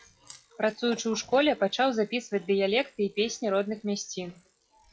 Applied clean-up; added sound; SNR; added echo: classical method log-MMSE.